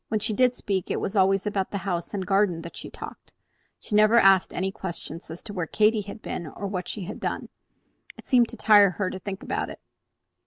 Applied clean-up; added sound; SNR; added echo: none; none; none; none.